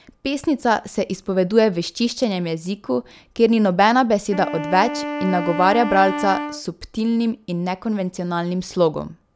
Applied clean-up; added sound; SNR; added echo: none; Wind instrument, woodwind instrument; 8 dB; none.